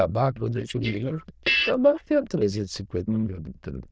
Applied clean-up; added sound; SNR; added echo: neural diffusion model UNIVERSE++.